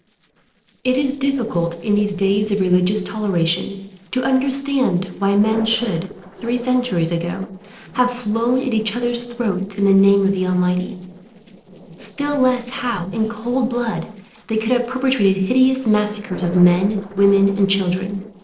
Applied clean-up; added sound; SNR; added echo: neural separator model SepFormer DNS4.